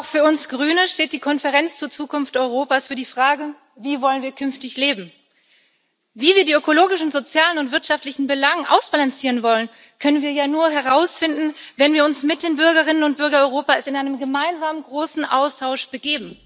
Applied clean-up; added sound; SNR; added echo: none; none; none; none.